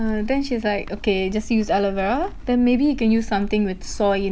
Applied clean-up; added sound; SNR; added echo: none; Livestock, farm animals, working animals; 11 dB; none.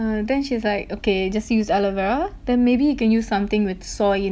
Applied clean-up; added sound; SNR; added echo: none; none; none; none.